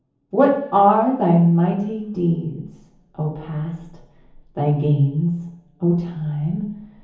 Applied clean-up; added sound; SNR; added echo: none; none; none; reverberation time 0.7 s.